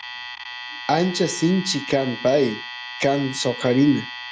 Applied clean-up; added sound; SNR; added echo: none; Alarm; 12 dB; none.